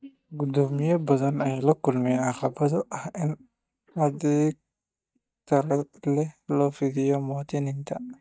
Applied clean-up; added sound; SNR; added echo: neural mask model DeepFilterNet 3.